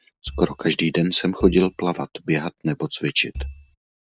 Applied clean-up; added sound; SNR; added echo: neural mask model RNNoise.